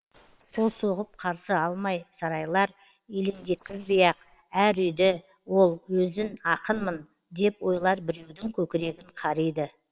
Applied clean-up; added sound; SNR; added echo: neural separator model SepFormer WHAM!.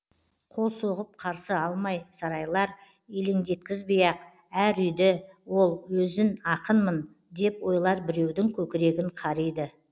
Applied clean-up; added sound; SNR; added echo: none; none; none; none.